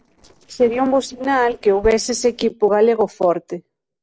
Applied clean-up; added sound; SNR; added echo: neural separator model SepFormer DNS4.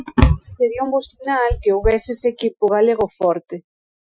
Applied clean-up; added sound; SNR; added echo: classical method Wiener filter.